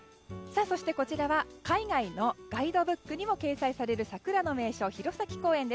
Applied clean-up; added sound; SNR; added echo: none; none; none; none.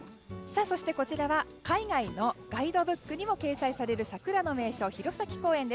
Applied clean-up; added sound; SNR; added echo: none; Boat, Water vehicle; 20 dB; none.